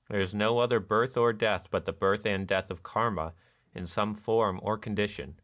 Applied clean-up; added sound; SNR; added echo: none; none; none; none.